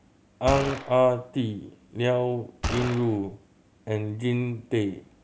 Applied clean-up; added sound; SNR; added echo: none; Gunshot, gunfire; 5 dB; none.